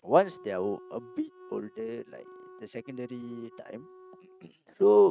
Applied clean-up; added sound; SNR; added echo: neural mask model RNNoise.